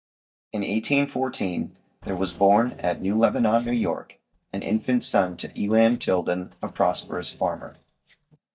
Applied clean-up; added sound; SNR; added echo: neural mask model DeepFilterNet 3.